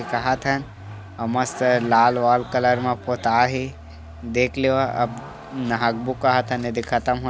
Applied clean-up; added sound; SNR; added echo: none; Vehicle; 15 dB; none.